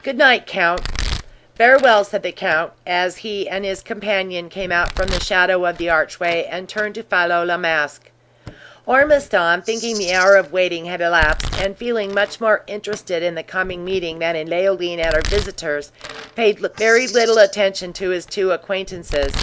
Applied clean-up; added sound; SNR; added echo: none; Domestic sounds, home sounds + Rattle (instrument); 12 dB; none.